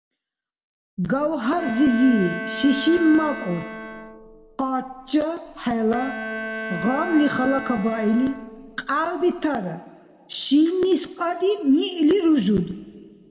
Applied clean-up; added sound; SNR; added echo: none; Bowed string instrument; 10 dB; reverberation time 1.4 s.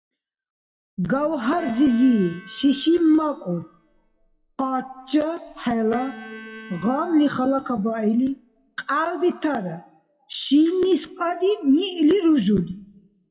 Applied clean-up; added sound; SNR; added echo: classical method WPE with log-MMSE.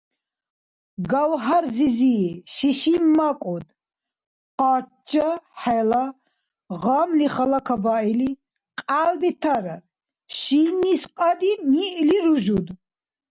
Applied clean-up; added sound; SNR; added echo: none; none; none; none.